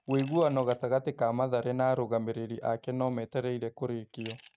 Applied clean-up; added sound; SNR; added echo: neural mask model RNNoise.